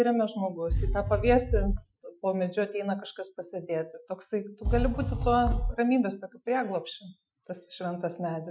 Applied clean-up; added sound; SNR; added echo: classical method Wiener filter.